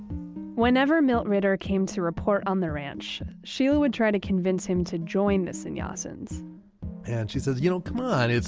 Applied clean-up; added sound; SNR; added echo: none; none; none; none.